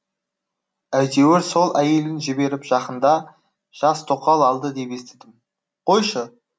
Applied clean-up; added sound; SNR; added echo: none; none; none; none.